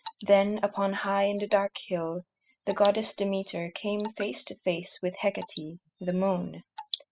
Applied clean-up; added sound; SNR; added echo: classical method spectral subtraction.